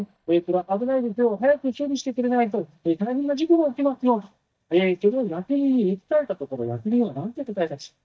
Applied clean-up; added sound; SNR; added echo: neural mask model DeepFilterNet 3.